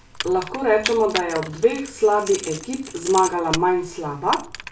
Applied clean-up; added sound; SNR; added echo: none; Keys jangling; 11 dB; reverberation time 0.3 s.